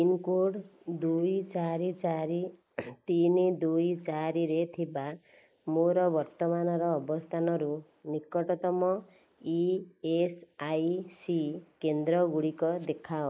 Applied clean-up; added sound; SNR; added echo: neural mask model Resemble Enhance denoiser.